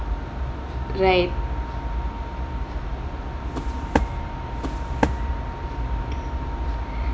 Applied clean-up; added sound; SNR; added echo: none; Walk, footsteps; 2 dB; none.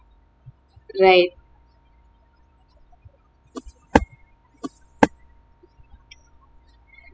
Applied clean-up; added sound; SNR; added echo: classical method spectral subtraction.